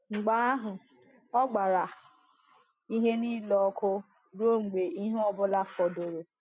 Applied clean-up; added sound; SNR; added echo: none; none; none; none.